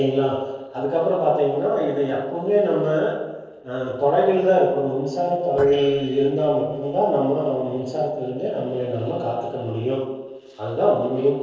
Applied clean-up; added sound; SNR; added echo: neural separator model SepFormer DNS4.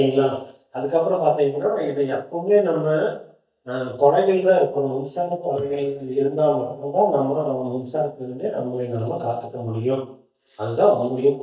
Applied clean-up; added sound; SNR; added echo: neural mask model DeepFilterNet 3.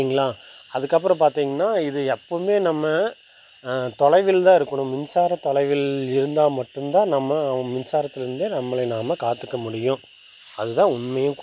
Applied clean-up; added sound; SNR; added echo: none; none; none; none.